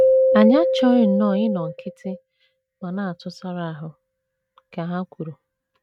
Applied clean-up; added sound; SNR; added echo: neural mask model RNNoise.